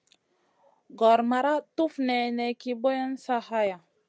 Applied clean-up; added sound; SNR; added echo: none; none; none; none.